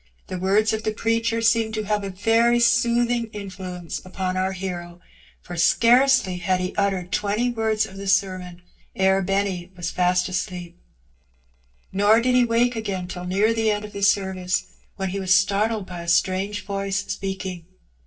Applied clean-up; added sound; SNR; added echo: neural separator model SepFormer DNS4.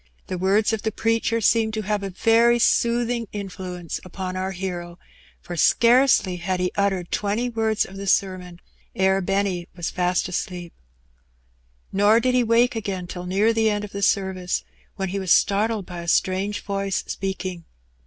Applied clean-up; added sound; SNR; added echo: none; none; none; none.